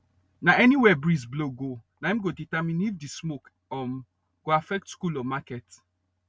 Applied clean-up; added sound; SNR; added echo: none; none; none; none.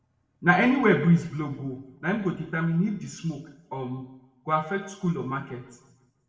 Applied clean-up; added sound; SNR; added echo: none; none; none; reverberation time 0.8 s.